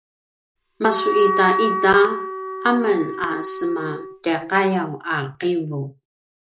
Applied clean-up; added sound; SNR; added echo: none; Wind instrument, woodwind instrument; 4 dB; none.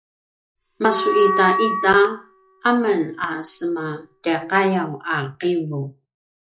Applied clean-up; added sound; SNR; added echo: classical method log-MMSE.